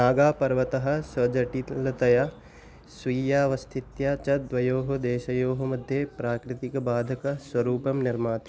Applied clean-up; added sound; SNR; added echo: none; none; none; none.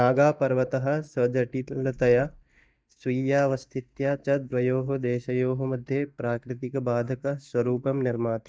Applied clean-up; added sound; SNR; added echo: neural mask model DeepFilterNet 3.